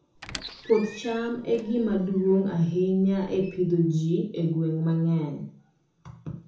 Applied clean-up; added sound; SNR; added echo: none; Squeak; 19 dB; reverberation time 0.6 s.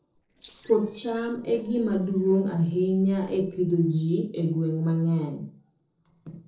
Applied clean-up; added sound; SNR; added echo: neural separator model SepFormer DNS4.